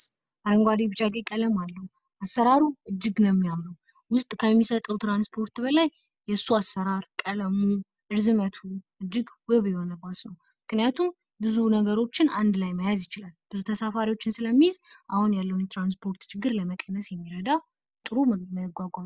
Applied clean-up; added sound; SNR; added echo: none; none; none; none.